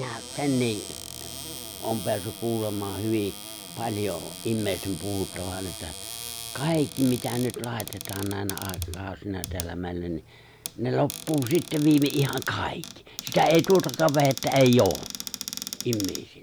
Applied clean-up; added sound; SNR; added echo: none; Cupboard open or close; 12 dB; none.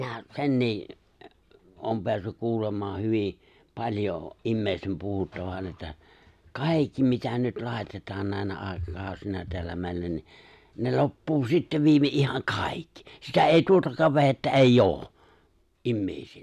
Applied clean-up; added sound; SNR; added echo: none; none; none; none.